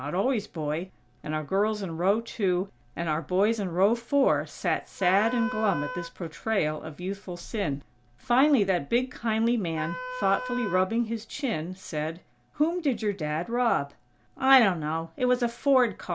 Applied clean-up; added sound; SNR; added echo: none; Wind instrument, woodwind instrument; 9 dB; none.